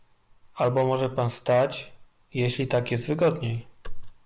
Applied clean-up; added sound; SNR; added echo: none; none; none; none.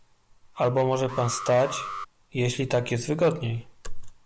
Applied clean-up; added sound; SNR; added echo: none; Alarm; 11 dB; none.